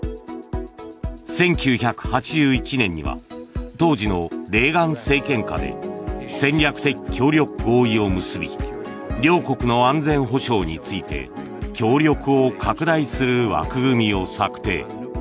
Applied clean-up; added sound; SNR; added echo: none; none; none; none.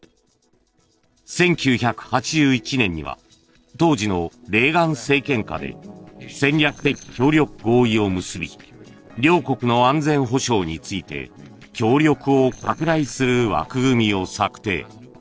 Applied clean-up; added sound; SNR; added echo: neural separator model SepFormer DNS4.